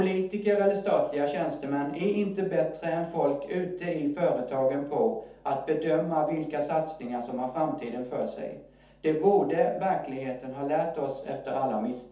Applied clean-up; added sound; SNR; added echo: none; none; none; reverberation time 0.6 s.